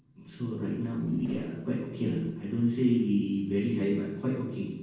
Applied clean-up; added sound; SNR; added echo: neural separator model SepFormer DNS4.